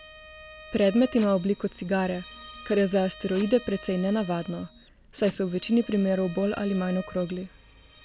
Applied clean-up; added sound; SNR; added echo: none; Bowed string instrument + Printer; 19 dB; none.